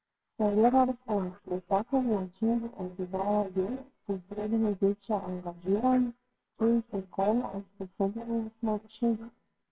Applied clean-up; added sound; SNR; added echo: neural separator model SepFormer WHAMR!.